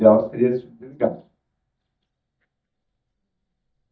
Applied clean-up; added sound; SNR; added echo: neural mask model DeepFilterNet 3.